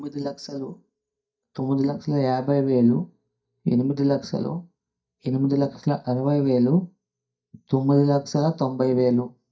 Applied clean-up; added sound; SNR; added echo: neural mask model DeepFilterNet 3.